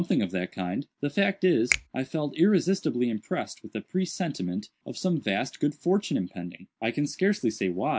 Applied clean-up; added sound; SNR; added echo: none; Finger snapping; 7 dB; none.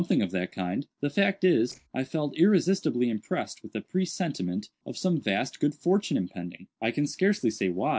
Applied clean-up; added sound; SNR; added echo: neural separator model SepFormer DNS4.